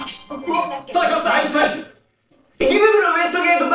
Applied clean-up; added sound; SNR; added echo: neural separator model SepFormer DNS4.